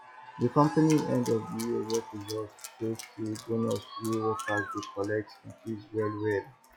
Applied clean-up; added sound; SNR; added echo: classical method log-MMSE.